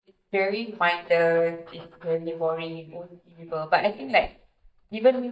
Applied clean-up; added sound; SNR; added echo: neural mask model DeepFilterNet 3.